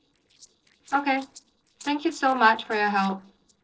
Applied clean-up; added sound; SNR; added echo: neural separator model SepFormer DNS4.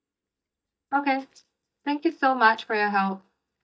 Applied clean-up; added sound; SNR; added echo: neural mask model DeepFilterNet 3.